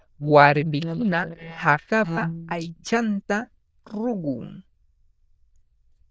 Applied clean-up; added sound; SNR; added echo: neural diffusion model UNIVERSE++.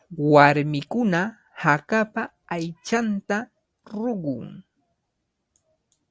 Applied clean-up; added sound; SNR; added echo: none; none; none; none.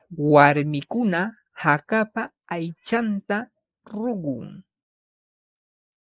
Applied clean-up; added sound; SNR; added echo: neural mask model Resemble Enhance denoiser.